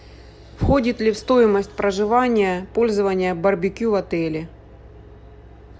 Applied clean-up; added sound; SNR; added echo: none; none; none; none.